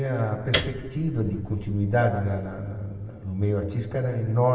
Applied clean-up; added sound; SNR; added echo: none; Piano; 8 dB; reverberation time 1.3 s.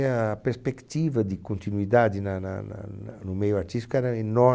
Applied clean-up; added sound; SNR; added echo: none; none; none; none.